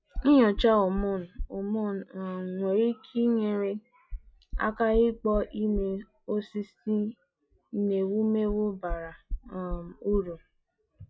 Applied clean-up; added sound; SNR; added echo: classical method log-MMSE.